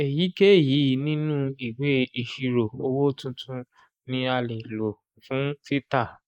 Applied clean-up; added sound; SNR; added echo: neural mask model Resemble Enhance denoiser.